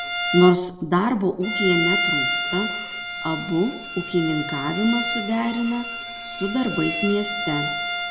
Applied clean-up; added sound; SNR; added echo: none; Bowed string instrument; 4 dB; reverberation time 1.0 s.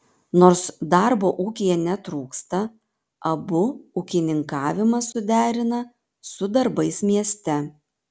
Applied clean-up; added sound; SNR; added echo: none; none; none; none.